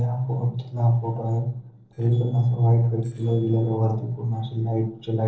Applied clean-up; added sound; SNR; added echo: neural separator model SepFormer DNS4.